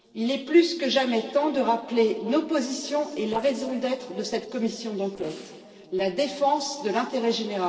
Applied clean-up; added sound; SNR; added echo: neural separator model SepFormer DNS4.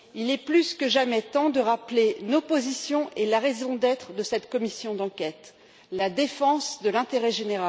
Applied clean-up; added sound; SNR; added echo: none; none; none; none.